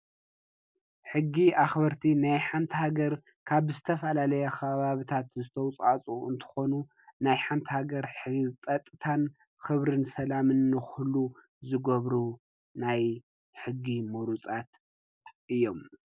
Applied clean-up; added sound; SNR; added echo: none; none; none; none.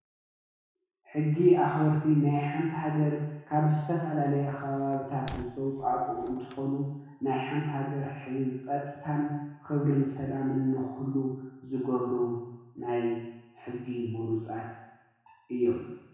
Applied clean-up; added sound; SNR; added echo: none; Fire; 16 dB; reverberation time 1.1 s.